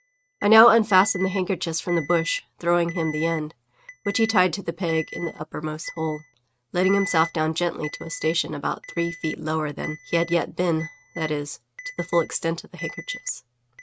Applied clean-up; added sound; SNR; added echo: neural mask model RNNoise.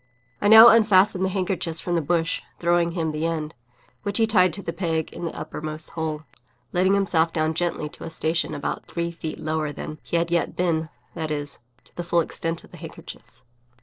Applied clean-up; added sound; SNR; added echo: neural separator model SepFormer DNS4.